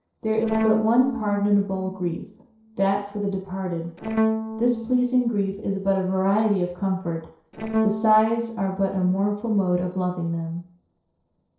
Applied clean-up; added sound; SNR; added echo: neural separator model SepFormer DNS4.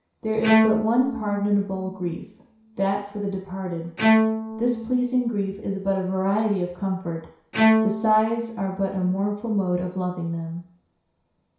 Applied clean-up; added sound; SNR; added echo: none; Bowed string instrument; 1 dB; reverberation time 0.6 s.